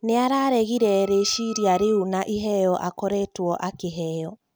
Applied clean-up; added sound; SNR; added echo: none; Wind instrument, woodwind instrument; 20 dB; none.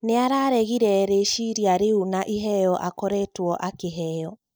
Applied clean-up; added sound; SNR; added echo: neural mask model DeepFilterNet 3.